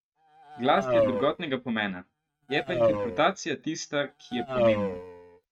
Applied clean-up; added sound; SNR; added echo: neural mask model RNNoise.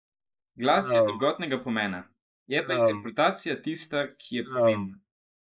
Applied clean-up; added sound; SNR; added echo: neural mask model Resemble Enhance denoiser.